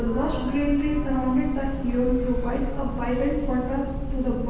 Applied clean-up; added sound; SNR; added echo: none; Train / Breathing; 3 dB; reverberation time 1.2 s.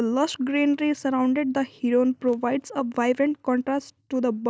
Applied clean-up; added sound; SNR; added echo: none; none; none; none.